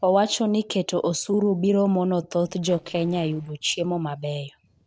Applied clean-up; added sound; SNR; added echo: neural separator model SepFormer DNS4.